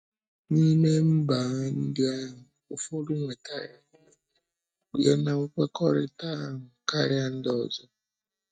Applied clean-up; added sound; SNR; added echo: neural mask model DeepFilterNet 3.